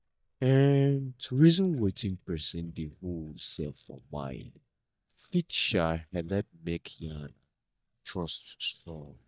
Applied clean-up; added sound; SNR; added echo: neural mask model DeepFilterNet 3.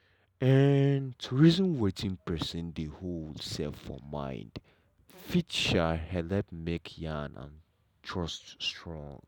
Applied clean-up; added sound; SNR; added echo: none; none; none; none.